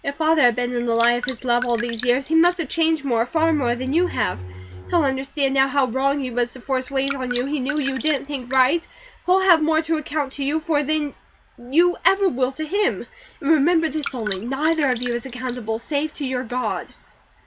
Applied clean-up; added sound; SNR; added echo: none; Bowed string instrument + Drip; 11 dB; none.